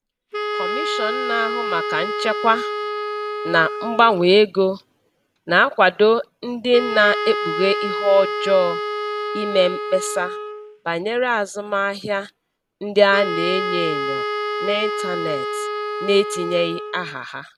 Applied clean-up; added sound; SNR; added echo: none; Wind instrument, woodwind instrument; 6 dB; none.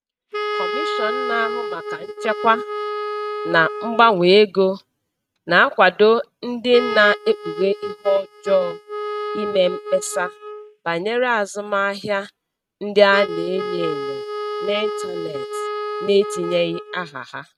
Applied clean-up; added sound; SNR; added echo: neural mask model RNNoise.